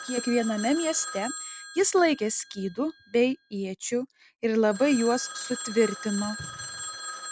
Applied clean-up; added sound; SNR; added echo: none; Telephone; 11 dB; none.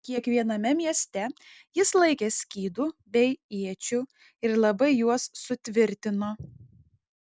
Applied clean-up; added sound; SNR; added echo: none; none; none; none.